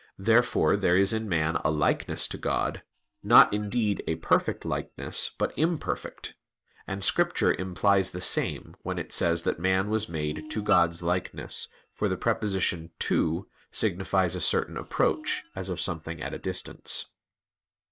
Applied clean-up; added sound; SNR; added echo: neural mask model DeepFilterNet 3.